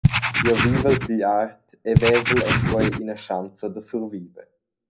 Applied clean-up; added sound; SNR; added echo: none; Writing; -4 dB; reverberation time 0.4 s.